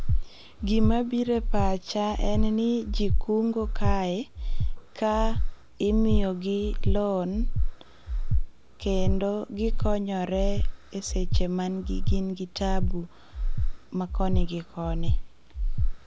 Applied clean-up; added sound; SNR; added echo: none; Breathing; -4 dB; none.